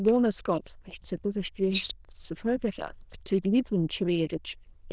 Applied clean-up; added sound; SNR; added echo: neural diffusion model UNIVERSE++.